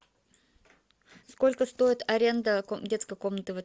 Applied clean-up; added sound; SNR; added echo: none; none; none; none.